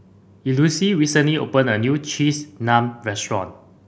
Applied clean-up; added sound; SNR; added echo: none; none; none; none.